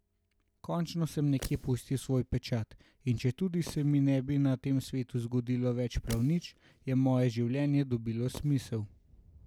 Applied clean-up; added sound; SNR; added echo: none; Fireworks; 19 dB; none.